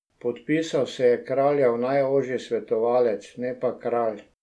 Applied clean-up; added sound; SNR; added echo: none; none; none; none.